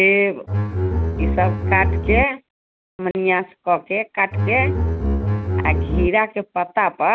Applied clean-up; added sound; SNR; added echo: none; Bowed string instrument; -2 dB; none.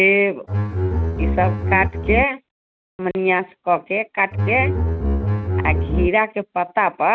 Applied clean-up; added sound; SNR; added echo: neural mask model RNNoise.